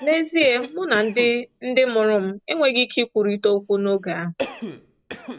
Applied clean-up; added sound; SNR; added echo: none; Cough; 16 dB; none.